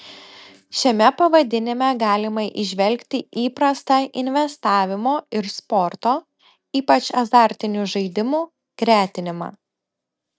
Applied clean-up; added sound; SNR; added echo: none; none; none; none.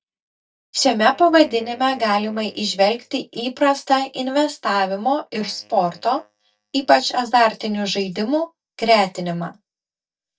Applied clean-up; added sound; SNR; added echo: neural mask model DeepFilterNet 3.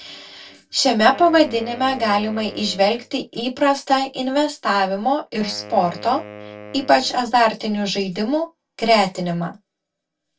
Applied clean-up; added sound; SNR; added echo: none; Wind instrument, woodwind instrument; 19 dB; reverberation time 0.1 s.